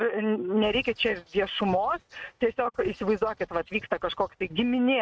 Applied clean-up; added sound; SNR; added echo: neural mask model RNNoise.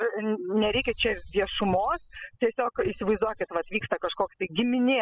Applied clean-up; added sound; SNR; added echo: classical method spectral subtraction.